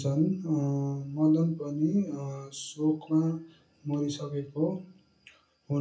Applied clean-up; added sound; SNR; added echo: none; none; none; reverberation time 0.3 s.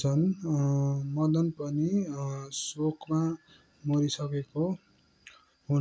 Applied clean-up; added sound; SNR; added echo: none; none; none; none.